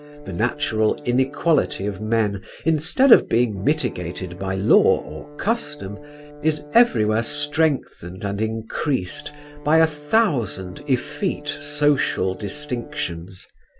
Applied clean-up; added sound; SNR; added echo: none; Brass instrument; 19 dB; none.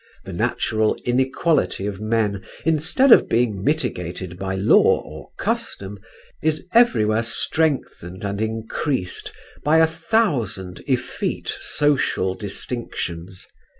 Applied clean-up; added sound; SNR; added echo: none; none; none; none.